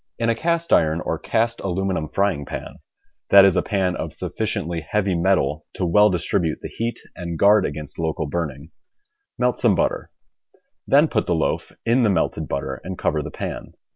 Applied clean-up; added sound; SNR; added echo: none; none; none; none.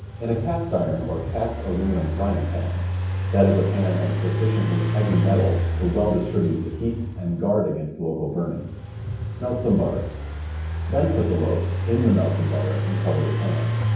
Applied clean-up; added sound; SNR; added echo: none; Engine; 1 dB; reverberation time 0.9 s.